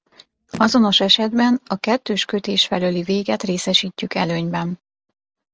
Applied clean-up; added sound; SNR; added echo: none; Telephone; 18 dB; none.